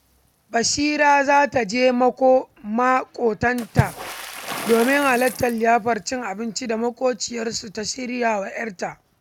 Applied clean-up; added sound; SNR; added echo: none; Water / Splash, splatter; 13 dB; none.